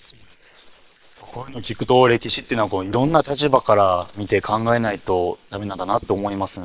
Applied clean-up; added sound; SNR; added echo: neural separator model SepFormer WHAM!.